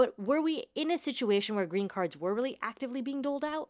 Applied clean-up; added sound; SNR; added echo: none; none; none; none.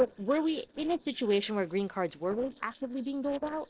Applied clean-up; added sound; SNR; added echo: neural separator model SepFormer DNS4.